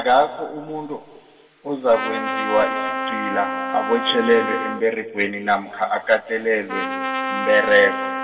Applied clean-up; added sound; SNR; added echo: none; Trumpet; 6 dB; reverberation time 2.7 s.